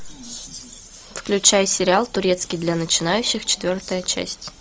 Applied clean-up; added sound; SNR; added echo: none; none; none; none.